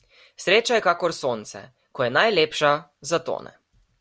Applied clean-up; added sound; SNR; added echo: none; none; none; none.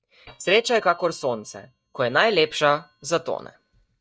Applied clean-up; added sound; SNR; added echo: neural mask model DeepFilterNet 3.